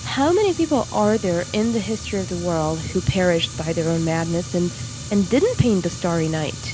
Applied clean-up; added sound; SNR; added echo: none; Fire; 11 dB; none.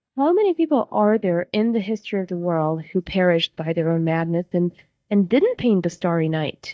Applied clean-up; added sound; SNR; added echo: neural mask model DeepFilterNet 3.